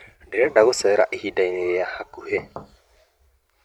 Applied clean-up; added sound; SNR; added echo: none; Knock / Wood; 17 dB; none.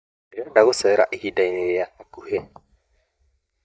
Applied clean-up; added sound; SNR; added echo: neural mask model DeepFilterNet 3.